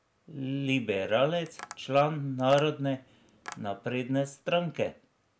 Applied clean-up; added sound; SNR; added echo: none; Tap; 20 dB; none.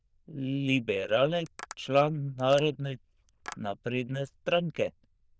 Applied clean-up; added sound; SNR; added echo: neural diffusion model UNIVERSE++.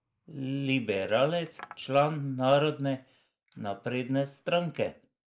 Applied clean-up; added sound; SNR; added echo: neural mask model Resemble Enhance denoiser.